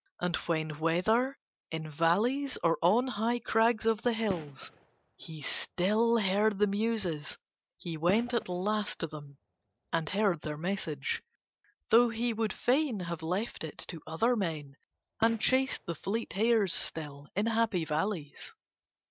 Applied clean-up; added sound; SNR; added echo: neural separator model SepFormer DNS4.